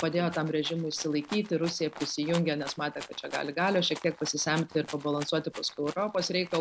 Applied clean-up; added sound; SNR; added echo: none; Rattle (instrument); 15 dB; none.